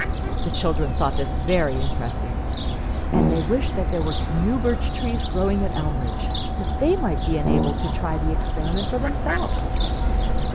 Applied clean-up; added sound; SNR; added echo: none; Brass instrument + Fowl; -4 dB; none.